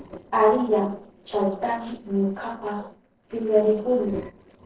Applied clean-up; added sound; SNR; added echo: neural separator model SepFormer DNS4.